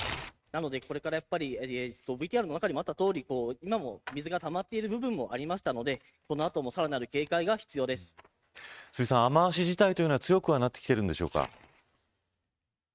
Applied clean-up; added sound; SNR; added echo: neural mask model RNNoise.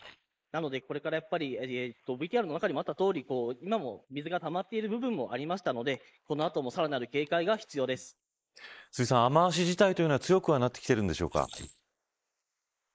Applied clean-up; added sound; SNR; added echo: neural mask model Resemble Enhance denoiser.